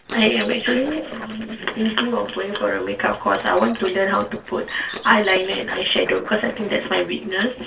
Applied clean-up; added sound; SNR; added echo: neural separator model SepFormer DNS4.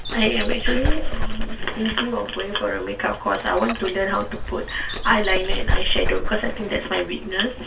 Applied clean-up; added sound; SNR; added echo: none; Dog; 0 dB; reverberation time 0.2 s.